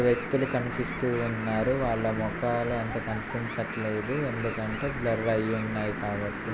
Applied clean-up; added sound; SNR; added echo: none; Animal; 16 dB; none.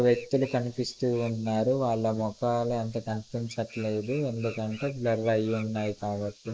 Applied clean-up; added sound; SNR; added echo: neural mask model Resemble Enhance denoiser.